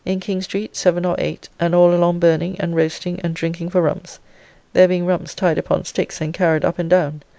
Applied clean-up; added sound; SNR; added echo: none; none; none; none.